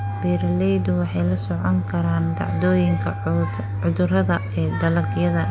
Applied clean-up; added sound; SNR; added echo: none; Wind instrument, woodwind instrument; 18 dB; none.